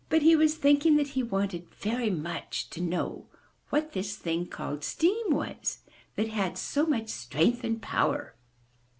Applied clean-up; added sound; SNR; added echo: none; none; none; none.